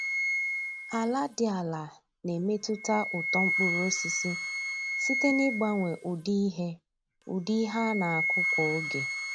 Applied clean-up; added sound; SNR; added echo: none; Wind instrument, woodwind instrument; 2 dB; none.